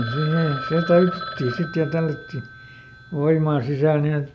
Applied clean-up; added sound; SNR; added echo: none; Telephone; 13 dB; none.